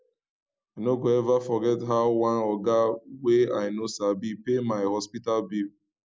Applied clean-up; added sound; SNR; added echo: none; none; none; none.